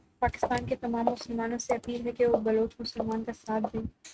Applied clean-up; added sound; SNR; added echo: neural mask model RNNoise.